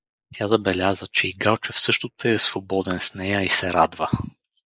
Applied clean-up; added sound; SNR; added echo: neural mask model Resemble Enhance denoiser.